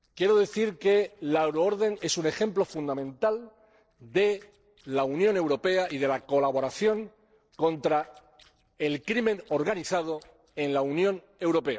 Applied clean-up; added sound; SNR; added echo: neural separator model SepFormer DNS4.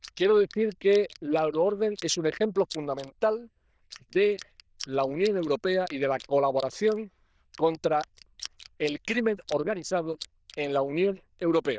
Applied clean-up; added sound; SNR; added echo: neural diffusion model UNIVERSE++.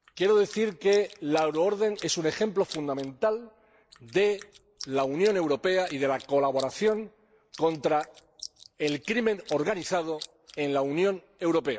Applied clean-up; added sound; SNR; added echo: neural mask model Resemble Enhance denoiser.